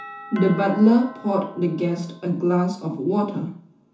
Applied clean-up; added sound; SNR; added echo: none; Doorbell; 19 dB; reverberation time 0.9 s.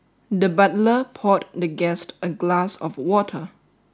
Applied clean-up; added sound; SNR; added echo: none; none; none; none.